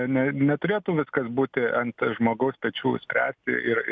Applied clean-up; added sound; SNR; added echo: none; none; none; none.